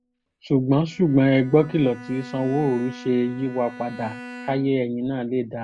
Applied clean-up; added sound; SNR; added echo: none; Bowed string instrument; 18 dB; none.